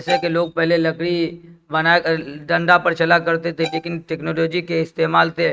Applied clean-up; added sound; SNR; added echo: neural mask model RNNoise.